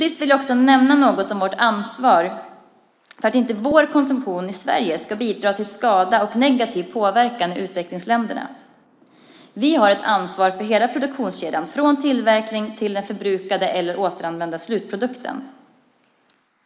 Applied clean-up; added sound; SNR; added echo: neural mask model Resemble Enhance denoiser.